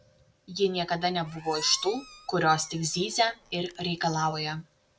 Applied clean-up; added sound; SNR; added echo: none; Squeak; 18 dB; none.